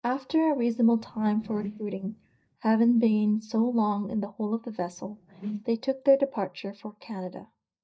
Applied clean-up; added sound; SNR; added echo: neural mask model DeepFilterNet 3.